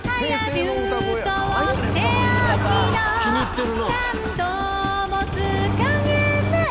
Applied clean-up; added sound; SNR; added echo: none; Engine starting; 3 dB; none.